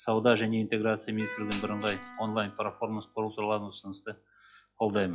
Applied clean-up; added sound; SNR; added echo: classical method log-MMSE.